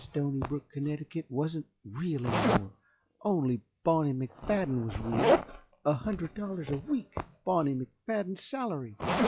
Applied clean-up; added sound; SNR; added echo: classical method log-MMSE.